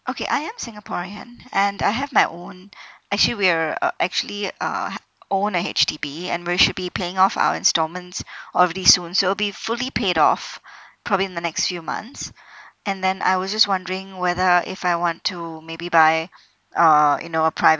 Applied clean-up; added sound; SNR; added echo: none; none; none; none.